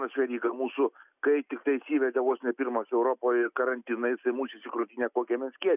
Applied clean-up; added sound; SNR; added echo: none; none; none; none.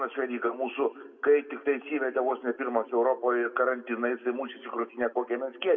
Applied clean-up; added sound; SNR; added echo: none; none; none; reverberation time 0.9 s.